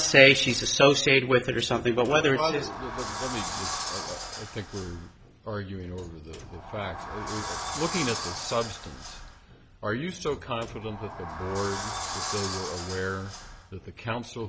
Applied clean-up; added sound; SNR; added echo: none; Sliding door; 10 dB; none.